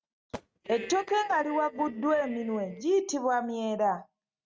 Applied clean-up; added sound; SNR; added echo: neural mask model RNNoise.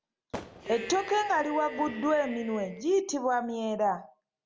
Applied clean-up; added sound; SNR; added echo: none; Fireworks + Cheering; 12 dB; none.